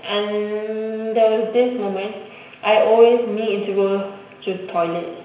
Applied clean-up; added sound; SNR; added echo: none; none; none; reverberation time 0.9 s.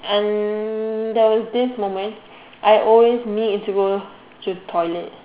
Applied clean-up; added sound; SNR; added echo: none; none; none; none.